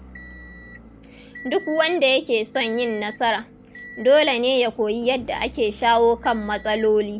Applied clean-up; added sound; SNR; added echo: none; Motor vehicle (road) / Engine; 19 dB; none.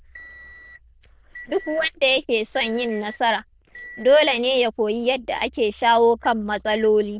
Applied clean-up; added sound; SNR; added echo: neural diffusion model UNIVERSE++.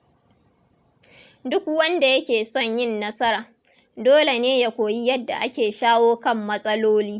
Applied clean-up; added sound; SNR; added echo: none; none; none; none.